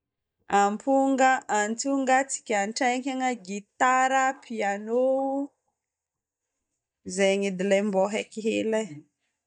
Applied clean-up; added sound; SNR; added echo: neural mask model DeepFilterNet 3.